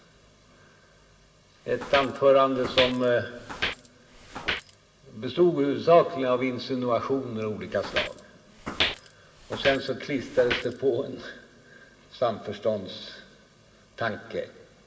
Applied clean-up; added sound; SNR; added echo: none; Walk, footsteps; 6 dB; reverberation time 2.5 s.